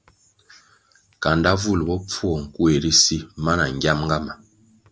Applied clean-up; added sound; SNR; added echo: none; none; none; none.